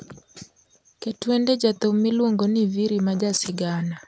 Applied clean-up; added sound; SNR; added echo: none; none; none; none.